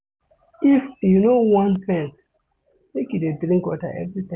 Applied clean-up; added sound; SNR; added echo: none; none; none; none.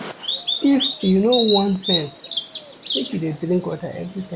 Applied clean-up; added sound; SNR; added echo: none; Bird vocalization, bird call, bird song; 5 dB; none.